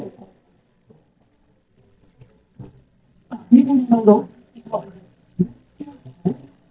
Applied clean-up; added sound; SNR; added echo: neural mask model DeepFilterNet 3.